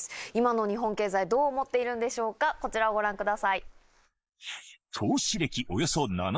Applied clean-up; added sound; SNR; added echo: neural mask model Resemble Enhance denoiser.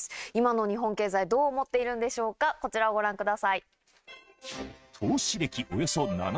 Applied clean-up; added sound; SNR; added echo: neural mask model RNNoise.